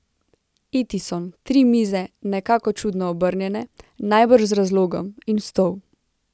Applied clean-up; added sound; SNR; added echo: none; none; none; none.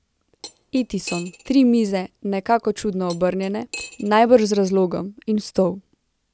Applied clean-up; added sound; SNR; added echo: none; Cutlery, silverware; 19 dB; none.